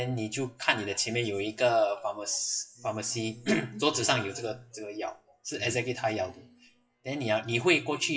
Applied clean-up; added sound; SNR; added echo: classical method WPE with log-MMSE.